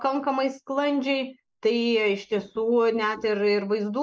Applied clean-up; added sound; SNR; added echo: neural mask model Resemble Enhance denoiser.